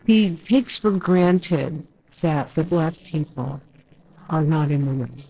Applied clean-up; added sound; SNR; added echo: neural separator model SepFormer DNS4.